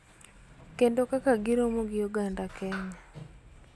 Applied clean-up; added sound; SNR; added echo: none; Sliding door; 17 dB; none.